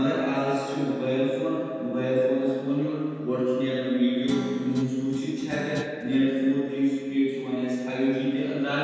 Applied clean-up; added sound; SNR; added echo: none; Guitar; 14 dB; reverberation time 2.1 s.